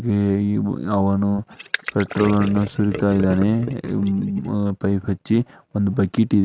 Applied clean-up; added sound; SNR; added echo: neural mask model RNNoise.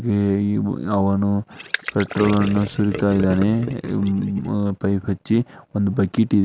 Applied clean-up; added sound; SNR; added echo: none; Gurgling; 10 dB; none.